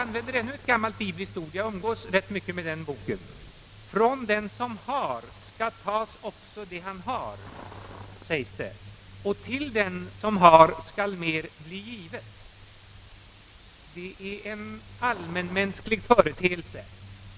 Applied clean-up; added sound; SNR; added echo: none; Truck; 20 dB; none.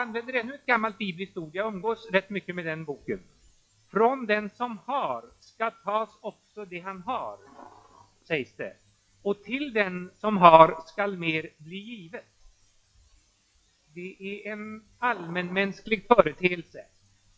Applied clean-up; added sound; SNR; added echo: classical method log-MMSE.